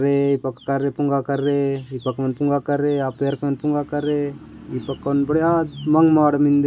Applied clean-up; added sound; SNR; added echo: none; none; none; none.